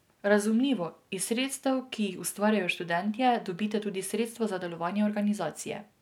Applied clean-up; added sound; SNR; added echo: none; none; none; none.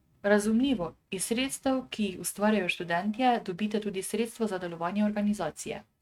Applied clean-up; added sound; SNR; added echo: neural mask model RNNoise.